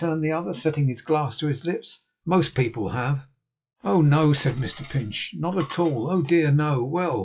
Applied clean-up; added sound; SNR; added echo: classical method log-MMSE.